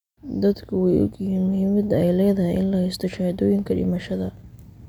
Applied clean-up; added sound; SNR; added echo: none; none; none; none.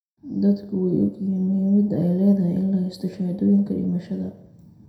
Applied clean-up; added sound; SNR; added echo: none; none; none; reverberation time 0.5 s.